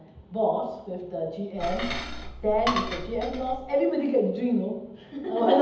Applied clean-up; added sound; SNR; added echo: none; Cutlery, silverware / Dishes, pots, and pans; 6 dB; reverberation time 0.7 s.